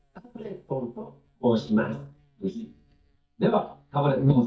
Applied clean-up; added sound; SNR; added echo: neural mask model DeepFilterNet 3.